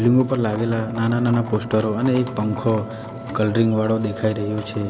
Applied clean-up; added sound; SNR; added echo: none; Livestock, farm animals, working animals + Wind instrument, woodwind instrument; 18 dB; none.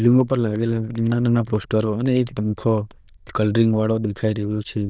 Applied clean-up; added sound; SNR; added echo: neural diffusion model UNIVERSE++.